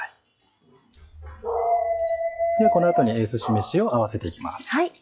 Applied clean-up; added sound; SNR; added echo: classical method log-MMSE.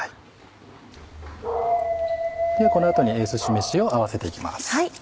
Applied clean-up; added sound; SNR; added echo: none; Dog; 0 dB; none.